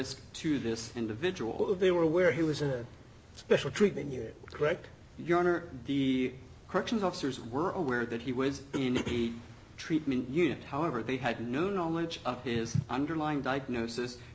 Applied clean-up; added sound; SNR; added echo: none; none; none; none.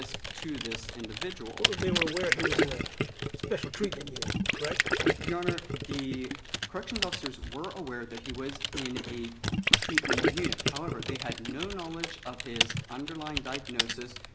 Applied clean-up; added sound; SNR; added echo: none; Typing + Gurgling; -5 dB; none.